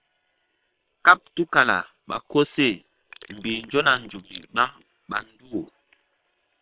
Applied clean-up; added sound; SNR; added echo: neural separator model SepFormer WHAM!.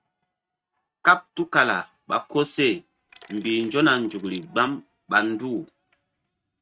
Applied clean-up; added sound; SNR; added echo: neural mask model RNNoise.